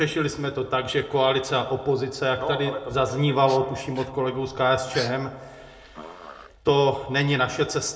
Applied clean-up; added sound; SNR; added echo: none; Dog; 18 dB; reverberation time 0.4 s.